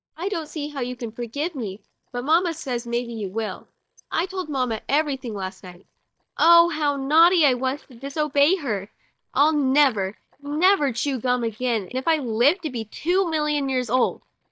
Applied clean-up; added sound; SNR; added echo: neural mask model DeepFilterNet 3.